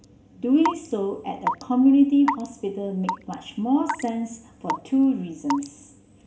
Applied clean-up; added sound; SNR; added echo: none; Raindrop / Drip / Water tap, faucet; 10 dB; reverberation time 0.5 s.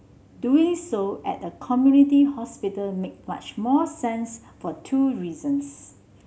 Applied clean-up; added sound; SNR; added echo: none; none; none; none.